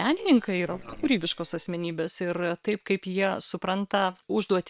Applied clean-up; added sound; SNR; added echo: neural separator model SepFormer WHAM!.